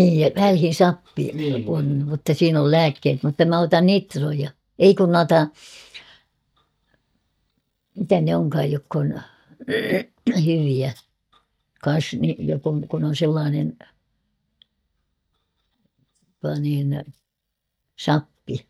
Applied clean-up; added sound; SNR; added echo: neural mask model DeepFilterNet 3.